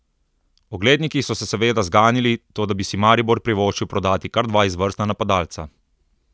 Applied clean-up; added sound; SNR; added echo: none; none; none; none.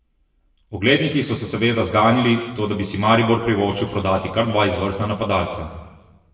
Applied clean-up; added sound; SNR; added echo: none; none; none; reverberation time 1.1 s.